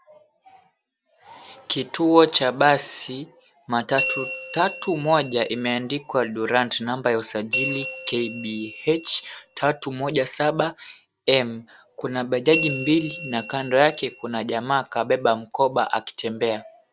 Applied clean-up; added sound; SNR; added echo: none; Bell; 8 dB; none.